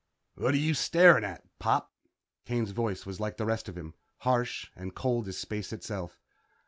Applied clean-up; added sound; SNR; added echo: none; none; none; none.